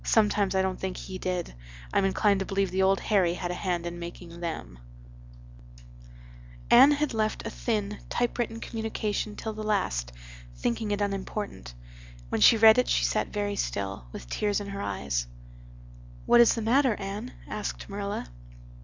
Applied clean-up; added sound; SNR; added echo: none; none; none; none.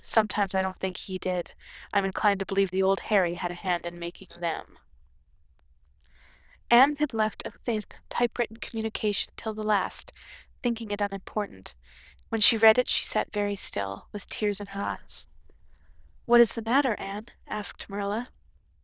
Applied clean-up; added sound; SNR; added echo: neural diffusion model UNIVERSE++.